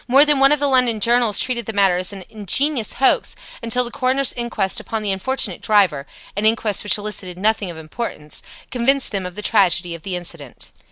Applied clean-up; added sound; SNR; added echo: none; none; none; none.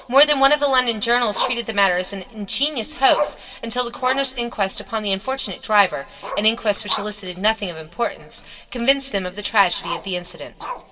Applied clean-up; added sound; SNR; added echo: none; Growling; 12 dB; reverberation time 1.6 s.